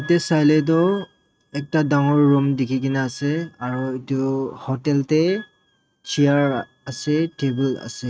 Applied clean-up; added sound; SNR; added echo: neural mask model RNNoise.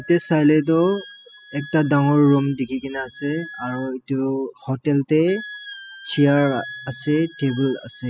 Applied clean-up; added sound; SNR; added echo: classical method spectral subtraction.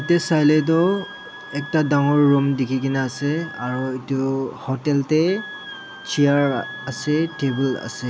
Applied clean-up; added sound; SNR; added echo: none; Wind instrument, woodwind instrument; 17 dB; none.